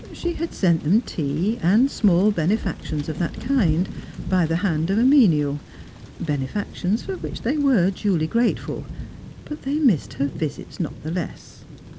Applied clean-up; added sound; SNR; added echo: none; Thunder / Rain; 12 dB; none.